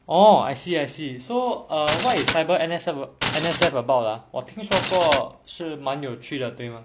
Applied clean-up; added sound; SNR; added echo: none; Glass; 2 dB; none.